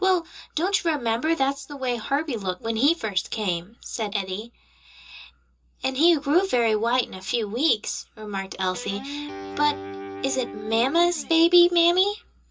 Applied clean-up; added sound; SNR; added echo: none; Guitar; 11 dB; reverberation time 0.2 s.